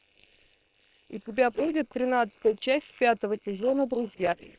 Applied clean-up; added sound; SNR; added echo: neural separator model SepFormer WHAM!.